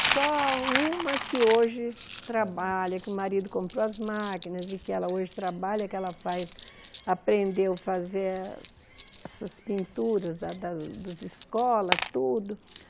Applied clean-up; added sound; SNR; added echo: none; Coin (dropping); 6 dB; none.